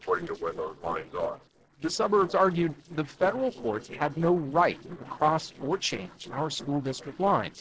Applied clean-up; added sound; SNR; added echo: neural separator model SepFormer DNS4.